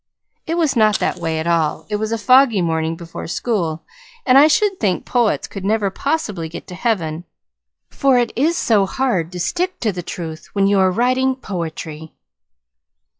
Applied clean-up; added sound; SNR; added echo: classical method log-MMSE.